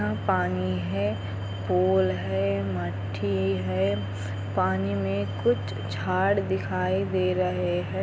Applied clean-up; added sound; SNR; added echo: none; none; none; none.